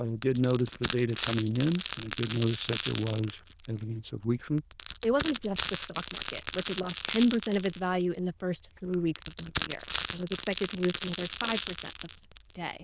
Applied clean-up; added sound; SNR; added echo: neural diffusion model UNIVERSE++.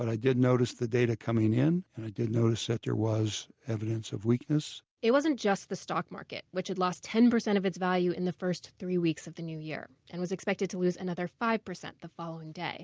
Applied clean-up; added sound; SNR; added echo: none; none; none; none.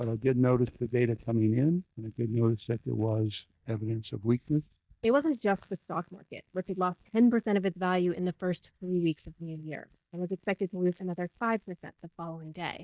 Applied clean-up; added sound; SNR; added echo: neural mask model DeepFilterNet 3.